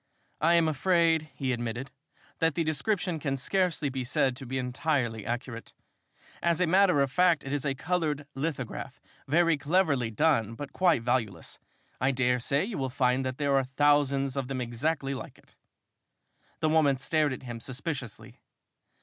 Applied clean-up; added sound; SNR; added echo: none; none; none; none.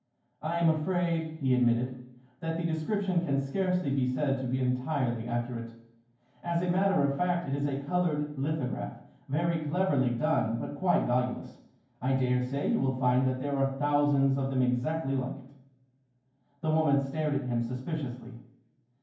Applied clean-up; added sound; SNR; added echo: none; none; none; reverberation time 0.9 s.